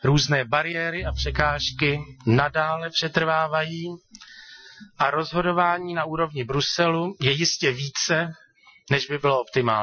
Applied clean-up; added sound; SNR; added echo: classical method Wiener filter.